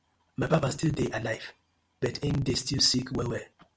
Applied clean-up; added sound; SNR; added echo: none; none; none; none.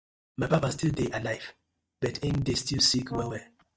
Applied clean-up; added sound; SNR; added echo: neural mask model DeepFilterNet 3.